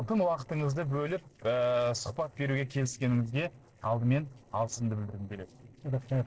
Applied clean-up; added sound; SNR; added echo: neural separator model SepFormer DNS4.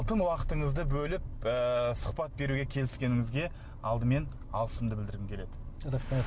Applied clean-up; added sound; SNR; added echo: none; none; none; none.